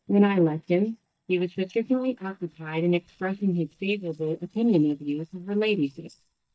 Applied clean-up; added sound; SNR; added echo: neural mask model DeepFilterNet 3.